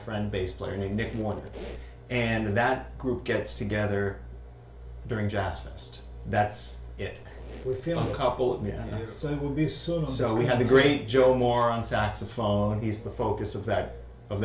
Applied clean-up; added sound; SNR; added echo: none; Squeak; 19 dB; reverberation time 0.4 s.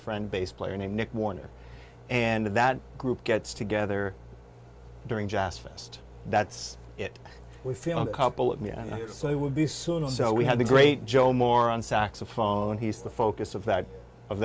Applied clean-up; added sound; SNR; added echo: none; none; none; none.